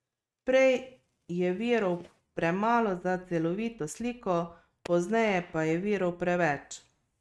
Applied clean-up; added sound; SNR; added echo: neural mask model RNNoise.